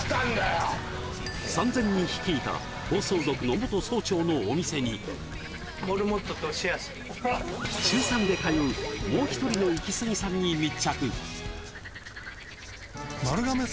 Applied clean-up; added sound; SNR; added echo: none; Frog; 12 dB; none.